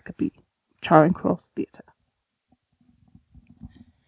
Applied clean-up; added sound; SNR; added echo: none; none; none; none.